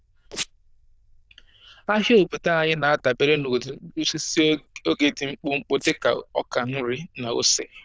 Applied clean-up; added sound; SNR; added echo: neural diffusion model UNIVERSE++.